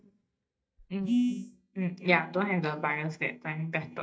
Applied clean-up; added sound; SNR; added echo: neural mask model DeepFilterNet 3.